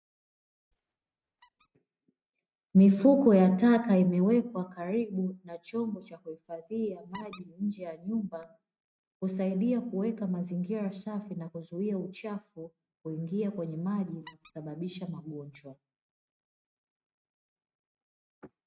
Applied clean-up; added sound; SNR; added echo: neural mask model RNNoise.